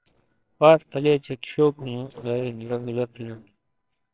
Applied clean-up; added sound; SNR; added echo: neural separator model SepFormer WHAMR!.